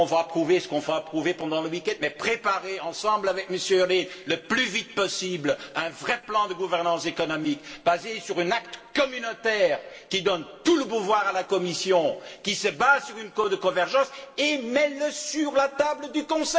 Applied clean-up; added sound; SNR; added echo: none; none; none; reverberation time 1.5 s.